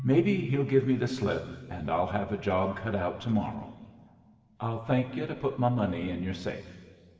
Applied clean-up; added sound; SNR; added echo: none; Keyboard (musical); 15 dB; reverberation time 2.0 s.